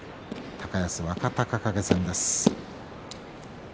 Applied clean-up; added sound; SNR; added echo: none; none; none; none.